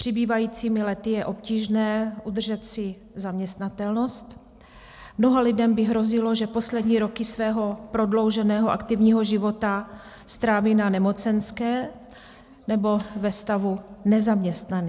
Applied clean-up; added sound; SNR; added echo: none; none; none; none.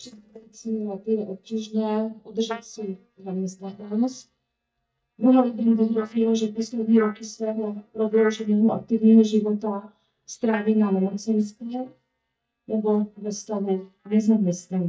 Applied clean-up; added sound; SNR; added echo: neural mask model DeepFilterNet 3.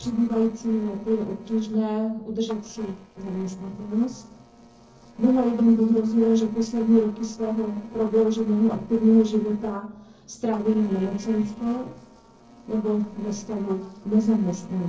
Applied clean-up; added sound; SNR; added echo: neural separator model SepFormer DNS4.